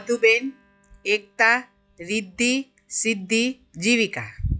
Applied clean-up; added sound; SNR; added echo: classical method log-MMSE.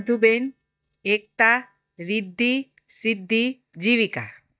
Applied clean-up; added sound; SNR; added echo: neural mask model DeepFilterNet 3.